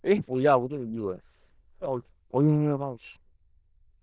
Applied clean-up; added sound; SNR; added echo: neural diffusion model UNIVERSE++.